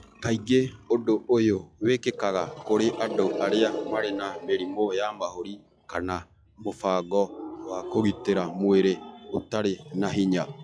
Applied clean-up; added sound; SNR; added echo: classical method log-MMSE.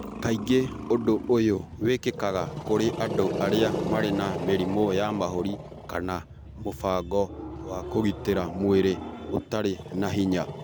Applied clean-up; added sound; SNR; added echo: none; Growling; 8 dB; none.